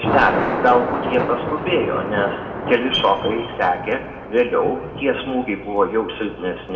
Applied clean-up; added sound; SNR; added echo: none; Thunder; 6 dB; reverberation time 1.7 s.